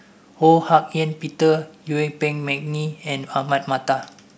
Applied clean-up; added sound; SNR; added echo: none; none; none; none.